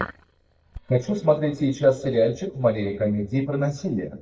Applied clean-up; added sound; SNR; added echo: neural mask model DeepFilterNet 3.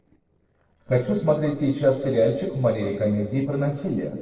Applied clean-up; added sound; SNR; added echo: neural separator model SepFormer DNS4.